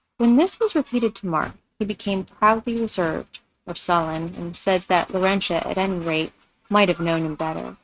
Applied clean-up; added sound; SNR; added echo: neural mask model RNNoise.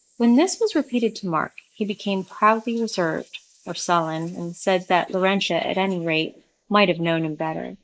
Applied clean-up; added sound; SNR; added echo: neural mask model Resemble Enhance denoiser.